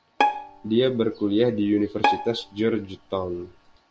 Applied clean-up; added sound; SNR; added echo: none; Bowed string instrument; 4 dB; none.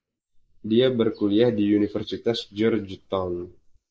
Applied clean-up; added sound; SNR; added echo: neural mask model Resemble Enhance denoiser.